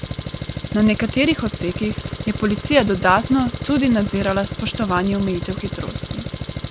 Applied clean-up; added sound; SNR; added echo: none; Engine; 7 dB; none.